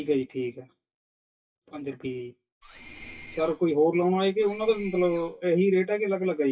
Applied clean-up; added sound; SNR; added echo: classical method WPE with log-MMSE.